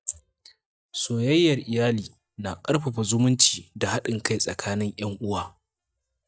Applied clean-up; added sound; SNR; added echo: neural mask model DeepFilterNet 3.